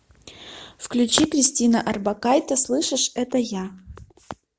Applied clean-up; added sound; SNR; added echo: none; none; none; none.